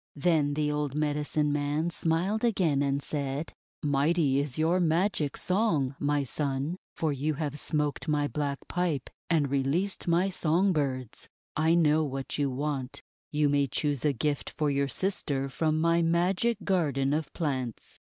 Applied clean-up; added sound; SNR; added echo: none; none; none; none.